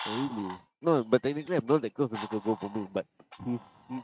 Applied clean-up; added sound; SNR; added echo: neural mask model RNNoise.